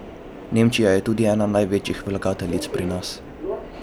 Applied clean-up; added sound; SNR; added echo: none; Subway, metro, underground; 12 dB; none.